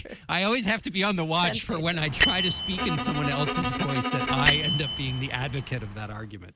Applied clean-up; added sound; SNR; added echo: none; Bowed string instrument + Bell; -2 dB; none.